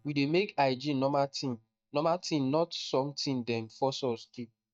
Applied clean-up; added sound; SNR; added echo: neural mask model DeepFilterNet 3.